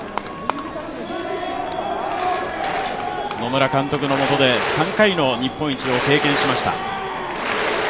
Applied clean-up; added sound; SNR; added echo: none; none; none; none.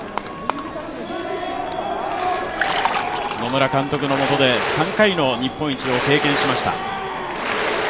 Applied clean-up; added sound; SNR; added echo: none; Liquid; 13 dB; none.